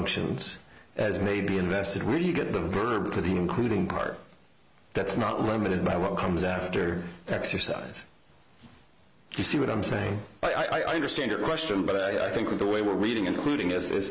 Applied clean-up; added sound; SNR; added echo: none; none; none; none.